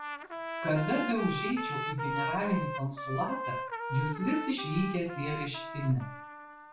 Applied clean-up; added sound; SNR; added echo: none; Trumpet; 5 dB; reverberation time 0.3 s.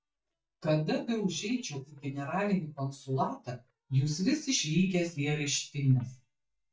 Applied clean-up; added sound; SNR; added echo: neural mask model DeepFilterNet 3.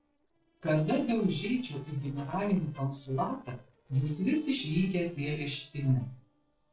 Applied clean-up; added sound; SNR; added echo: neural separator model SepFormer DNS4.